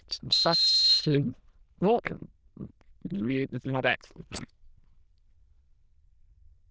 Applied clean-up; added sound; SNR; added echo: neural diffusion model UNIVERSE++.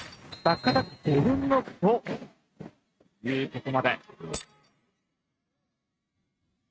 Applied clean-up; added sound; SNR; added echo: neural mask model RNNoise.